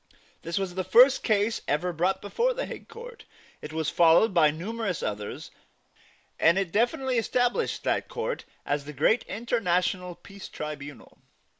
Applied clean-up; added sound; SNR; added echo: none; none; none; none.